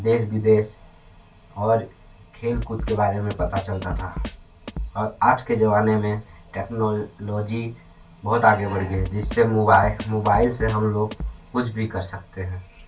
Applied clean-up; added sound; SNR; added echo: none; Drum kit; 13 dB; reverberation time 0.2 s.